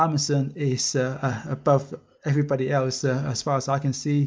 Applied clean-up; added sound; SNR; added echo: none; none; none; none.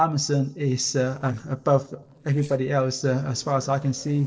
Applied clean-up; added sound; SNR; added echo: neural separator model SepFormer DNS4.